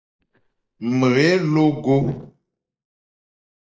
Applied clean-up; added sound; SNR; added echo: neural mask model DeepFilterNet 3.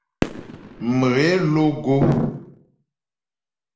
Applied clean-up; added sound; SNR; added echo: none; Fireworks; 11 dB; reverberation time 0.6 s.